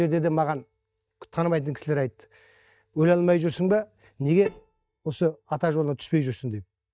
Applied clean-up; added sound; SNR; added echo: neural mask model DeepFilterNet 3.